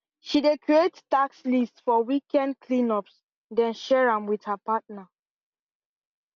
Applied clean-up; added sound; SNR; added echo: none; none; none; none.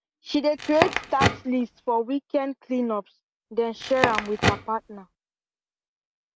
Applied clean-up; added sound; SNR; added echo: none; Crackle; 3 dB; none.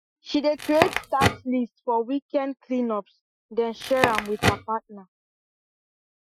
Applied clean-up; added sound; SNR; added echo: classical method Wiener filter.